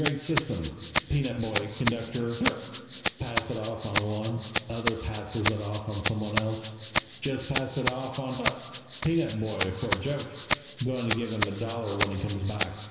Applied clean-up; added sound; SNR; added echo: none; Rattle (instrument); -4 dB; reverberation time 2.2 s.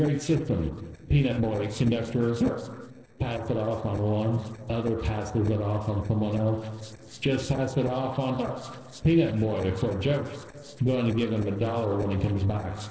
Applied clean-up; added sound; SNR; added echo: neural separator model SepFormer DNS4.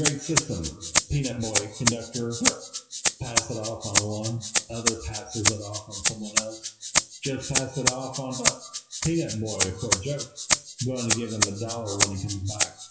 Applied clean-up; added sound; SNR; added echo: classical method WPE with log-MMSE.